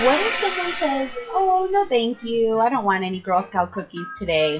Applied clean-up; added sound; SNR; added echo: classical method WPE with log-MMSE.